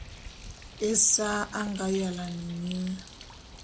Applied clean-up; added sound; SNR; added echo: none; Bird; 15 dB; none.